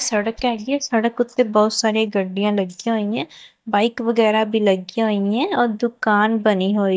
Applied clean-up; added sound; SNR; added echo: neural mask model DeepFilterNet 3.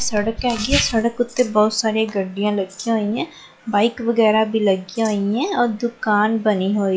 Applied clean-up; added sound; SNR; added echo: classical method log-MMSE.